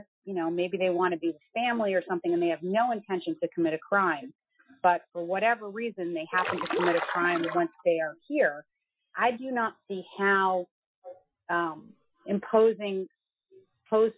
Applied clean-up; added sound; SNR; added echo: classical method Wiener filter.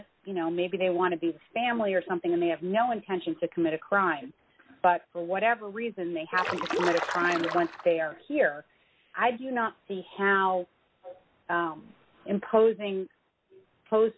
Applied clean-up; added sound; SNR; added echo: none; Stream; 4 dB; none.